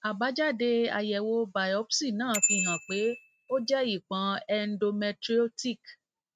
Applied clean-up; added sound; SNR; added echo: neural mask model RNNoise.